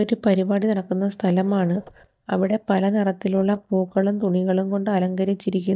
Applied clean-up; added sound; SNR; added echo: neural mask model DeepFilterNet 3.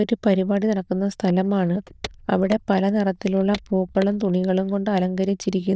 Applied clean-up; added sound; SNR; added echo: neural diffusion model UNIVERSE++.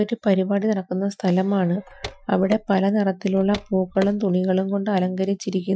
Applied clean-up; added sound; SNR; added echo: classical method Wiener filter.